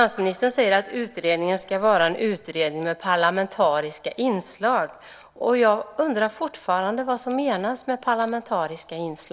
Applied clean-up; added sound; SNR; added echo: none; none; none; none.